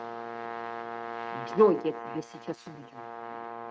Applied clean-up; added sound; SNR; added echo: neural mask model RNNoise.